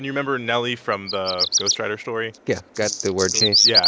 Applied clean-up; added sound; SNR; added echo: none; Bird vocalization, bird call, bird song; -2 dB; none.